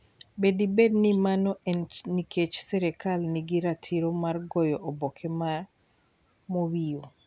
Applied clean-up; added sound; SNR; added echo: none; none; none; none.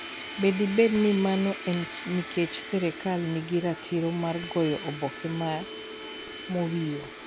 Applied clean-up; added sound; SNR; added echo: none; Domestic sounds, home sounds; 11 dB; none.